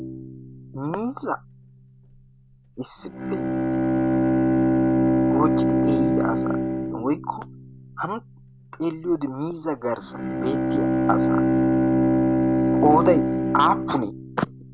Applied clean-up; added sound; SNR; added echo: none; Bowed string instrument; -5 dB; none.